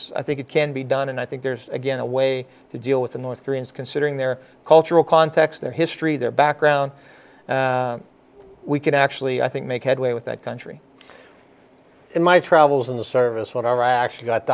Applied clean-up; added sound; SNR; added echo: none; none; none; none.